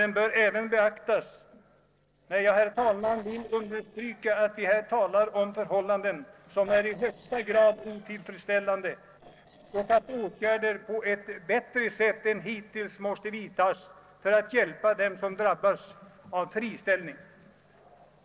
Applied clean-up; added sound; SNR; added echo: neural separator model SepFormer DNS4.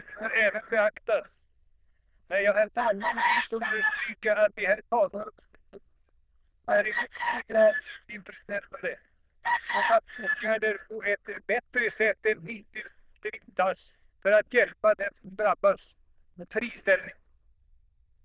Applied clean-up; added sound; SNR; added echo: neural diffusion model UNIVERSE++.